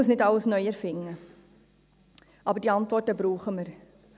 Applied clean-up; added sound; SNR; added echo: none; none; none; none.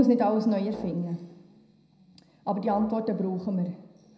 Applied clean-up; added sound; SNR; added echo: none; Brass instrument; 20 dB; reverberation time 0.8 s.